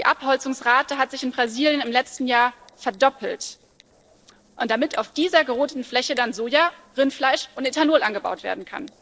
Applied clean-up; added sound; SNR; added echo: neural separator model SepFormer DNS4.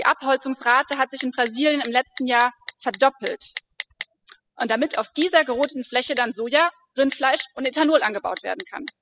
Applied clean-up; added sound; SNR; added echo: classical method spectral subtraction.